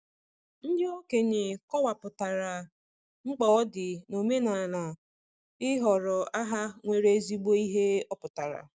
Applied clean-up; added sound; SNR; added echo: none; none; none; none.